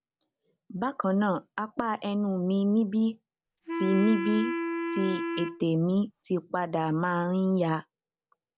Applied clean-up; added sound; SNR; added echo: none; Wind instrument, woodwind instrument; 4 dB; none.